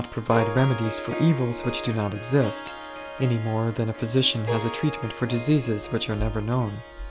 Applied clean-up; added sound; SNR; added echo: none; Harp; 10 dB; none.